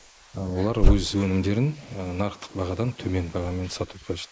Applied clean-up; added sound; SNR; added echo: neural mask model Resemble Enhance denoiser.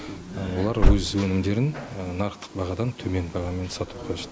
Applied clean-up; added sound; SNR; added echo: none; Slam / Car; 1 dB; none.